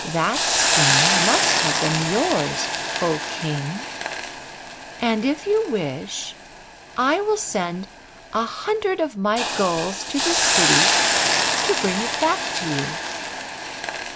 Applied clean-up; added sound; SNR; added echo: none; Hiss; -1 dB; none.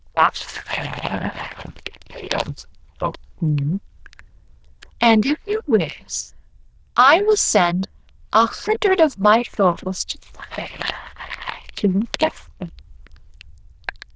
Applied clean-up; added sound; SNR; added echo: neural diffusion model UNIVERSE++.